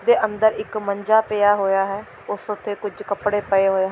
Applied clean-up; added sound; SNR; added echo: none; none; none; none.